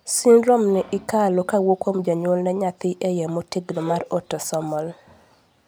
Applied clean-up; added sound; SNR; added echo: none; none; none; none.